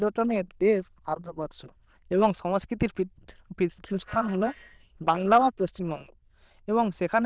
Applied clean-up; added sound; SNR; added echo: neural diffusion model UNIVERSE++.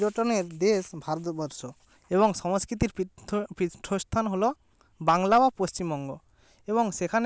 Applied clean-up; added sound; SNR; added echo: none; none; none; none.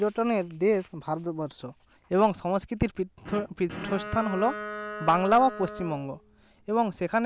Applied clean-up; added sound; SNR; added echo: none; Bowed string instrument; 11 dB; none.